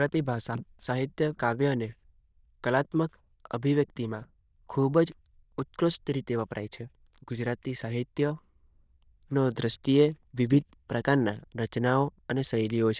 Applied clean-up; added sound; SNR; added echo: neural diffusion model UNIVERSE++.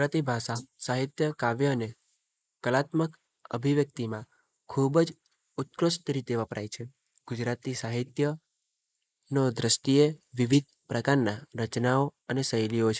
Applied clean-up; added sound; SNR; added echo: neural mask model Resemble Enhance denoiser.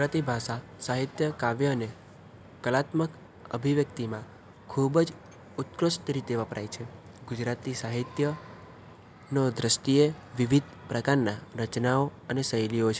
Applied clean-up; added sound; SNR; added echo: none; none; none; none.